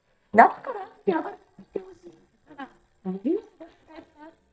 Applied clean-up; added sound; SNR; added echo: neural mask model DeepFilterNet 3.